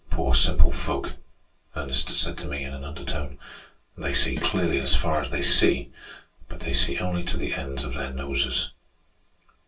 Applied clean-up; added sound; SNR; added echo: none; Fart; 17 dB; reverberation time 0.2 s.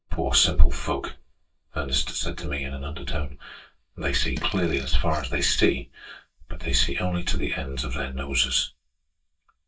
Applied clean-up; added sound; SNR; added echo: neural mask model DeepFilterNet 3.